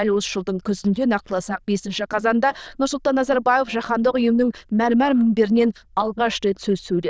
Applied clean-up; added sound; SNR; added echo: neural diffusion model UNIVERSE++.